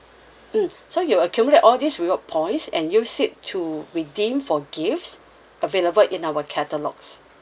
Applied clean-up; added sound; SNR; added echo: none; none; none; none.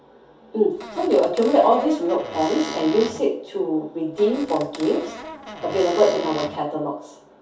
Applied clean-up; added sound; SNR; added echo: none; Squeak / Cupboard open or close; 13 dB; reverberation time 0.5 s.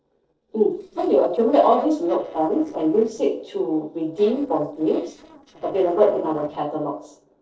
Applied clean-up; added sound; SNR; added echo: neural separator model SepFormer DNS4.